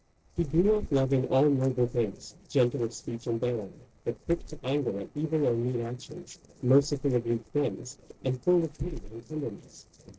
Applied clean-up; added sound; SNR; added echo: neural separator model SepFormer DNS4.